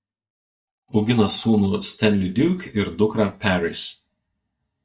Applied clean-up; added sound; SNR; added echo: neural mask model DeepFilterNet 3.